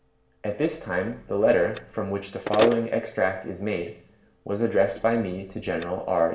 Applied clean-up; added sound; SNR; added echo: none; Telephone; 12 dB; reverberation time 0.7 s.